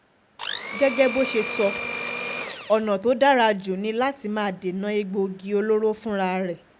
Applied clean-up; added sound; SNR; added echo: none; Domestic sounds, home sounds; 5 dB; none.